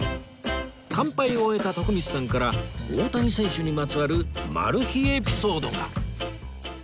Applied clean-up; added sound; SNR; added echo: none; Fart; 16 dB; none.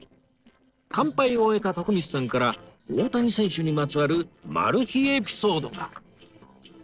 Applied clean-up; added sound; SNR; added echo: neural separator model SepFormer DNS4.